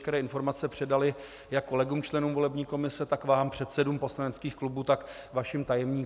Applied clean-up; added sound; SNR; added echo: none; none; none; none.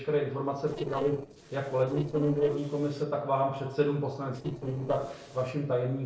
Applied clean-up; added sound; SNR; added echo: neural separator model SepFormer DNS4.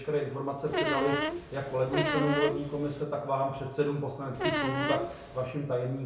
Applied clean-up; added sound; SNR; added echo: none; Squeak; 1 dB; reverberation time 0.6 s.